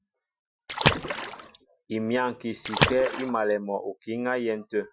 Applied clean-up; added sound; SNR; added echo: classical method Wiener filter.